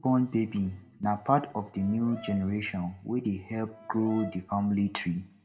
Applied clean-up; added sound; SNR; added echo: none; Brass instrument; 19 dB; reverberation time 0.4 s.